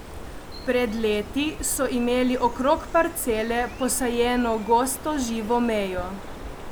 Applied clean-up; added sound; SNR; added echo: none; Bird; 12 dB; none.